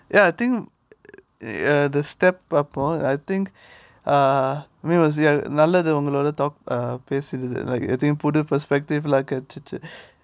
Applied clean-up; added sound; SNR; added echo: none; none; none; none.